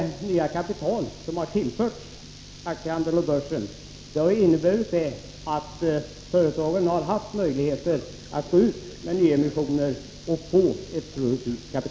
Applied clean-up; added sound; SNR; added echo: none; none; none; none.